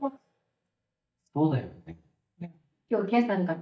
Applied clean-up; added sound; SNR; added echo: neural mask model DeepFilterNet 3.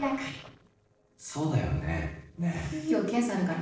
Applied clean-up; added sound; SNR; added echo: neural separator model SepFormer DNS4.